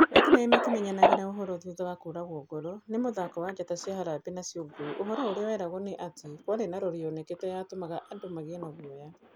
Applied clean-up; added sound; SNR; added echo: none; Cough; -2 dB; none.